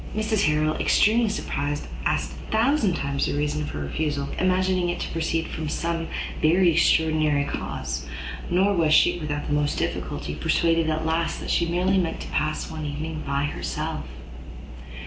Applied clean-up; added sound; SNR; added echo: none; none; none; none.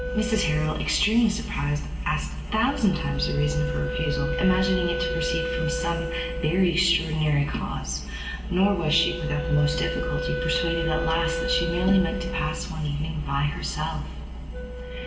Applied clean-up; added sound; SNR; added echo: none; Wind instrument, woodwind instrument; 8 dB; reverberation time 1.8 s.